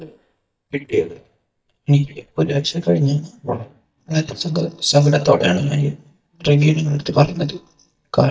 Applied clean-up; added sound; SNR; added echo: neural mask model DeepFilterNet 3.